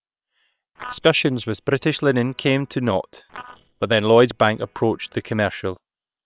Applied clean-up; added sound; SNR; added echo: neural separator model SepFormer WHAM!.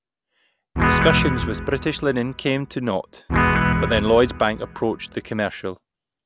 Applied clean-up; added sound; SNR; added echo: none; Guitar; 0 dB; none.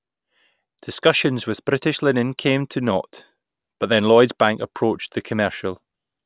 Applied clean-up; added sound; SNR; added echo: none; none; none; none.